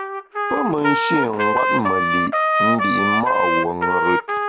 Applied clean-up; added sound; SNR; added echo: none; Trumpet; -2 dB; none.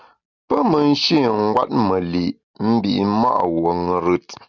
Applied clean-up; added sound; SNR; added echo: none; none; none; none.